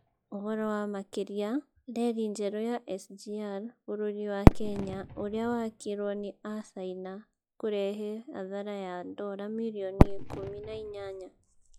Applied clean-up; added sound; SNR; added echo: classical method log-MMSE.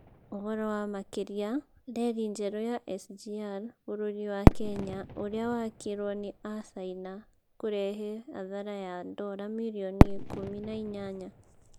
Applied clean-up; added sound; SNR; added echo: none; Fireworks; -4 dB; none.